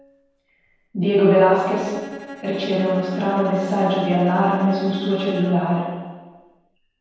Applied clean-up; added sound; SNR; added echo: none; Bowed string instrument; 16 dB; reverberation time 1.2 s.